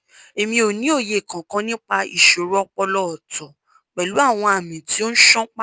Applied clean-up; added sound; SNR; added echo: none; none; none; none.